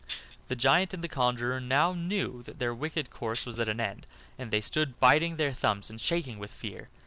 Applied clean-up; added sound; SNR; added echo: none; Tambourine; -4 dB; none.